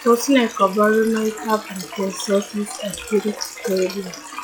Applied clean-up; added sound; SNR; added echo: classical method log-MMSE.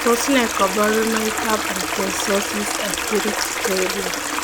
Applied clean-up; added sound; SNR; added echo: none; Stream; 1 dB; none.